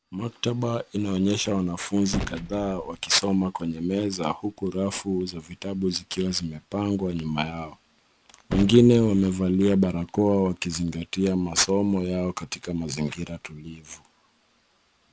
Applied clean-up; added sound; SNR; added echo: none; Gunshot, gunfire; 14 dB; none.